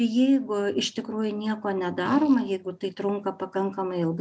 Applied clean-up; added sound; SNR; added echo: none; Fart; 11 dB; none.